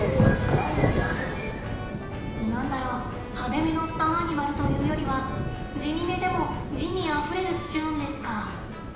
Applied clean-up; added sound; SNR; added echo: none; Thunder / Rain; 1 dB; reverberation time 1.1 s.